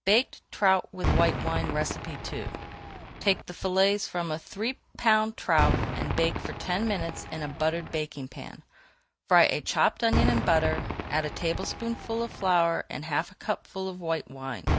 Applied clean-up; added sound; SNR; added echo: none; Cheering / Fireworks; 5 dB; none.